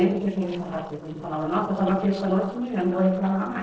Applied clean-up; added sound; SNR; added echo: neural separator model SepFormer DNS4.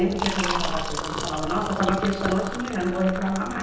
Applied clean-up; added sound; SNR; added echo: none; Liquid; 4 dB; reverberation time 0.9 s.